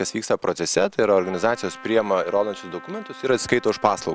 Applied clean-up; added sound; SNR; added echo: none; Trumpet; 20 dB; none.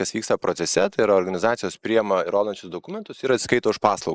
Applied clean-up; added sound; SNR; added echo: neural mask model Resemble Enhance denoiser.